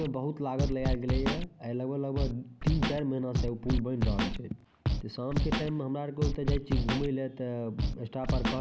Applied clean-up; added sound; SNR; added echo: none; Scratching (performance technique); -1 dB; none.